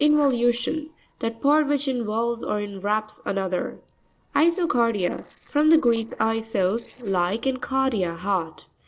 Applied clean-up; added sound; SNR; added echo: neural separator model SepFormer DNS4.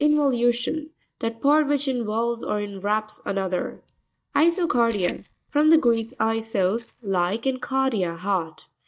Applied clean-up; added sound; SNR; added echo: neural mask model DeepFilterNet 3.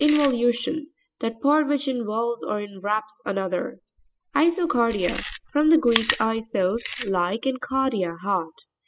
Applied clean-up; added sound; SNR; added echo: classical method spectral subtraction.